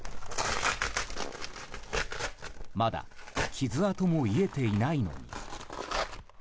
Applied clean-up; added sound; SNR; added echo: none; none; none; none.